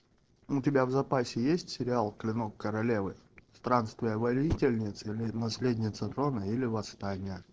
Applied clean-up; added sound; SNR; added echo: neural separator model SepFormer DNS4.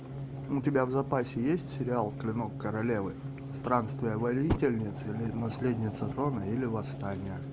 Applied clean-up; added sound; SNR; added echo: none; Fire; 9 dB; none.